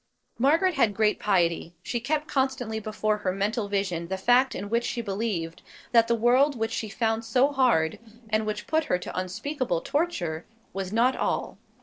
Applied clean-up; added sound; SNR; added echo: neural separator model SepFormer DNS4.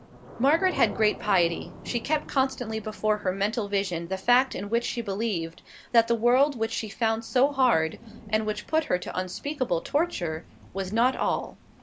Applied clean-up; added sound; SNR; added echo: none; Thunder / Rain; 18 dB; none.